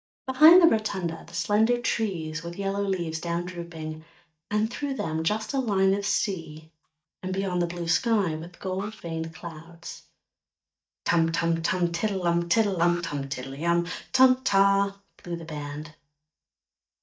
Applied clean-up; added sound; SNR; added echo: neural mask model DeepFilterNet 3.